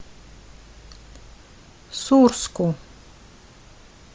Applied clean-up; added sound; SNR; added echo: none; none; none; none.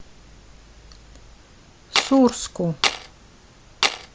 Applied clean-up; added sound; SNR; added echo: none; Tools; -2 dB; none.